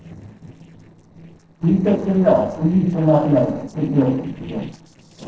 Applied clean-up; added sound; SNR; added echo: neural separator model SepFormer DNS4.